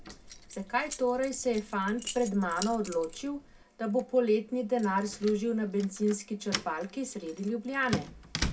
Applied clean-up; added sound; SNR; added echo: none; Keys jangling; 11 dB; reverberation time 0.2 s.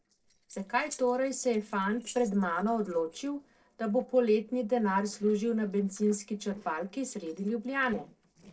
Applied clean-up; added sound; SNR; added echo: neural separator model SepFormer DNS4.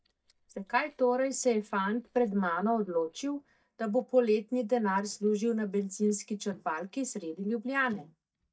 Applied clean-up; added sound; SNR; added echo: neural mask model DeepFilterNet 3.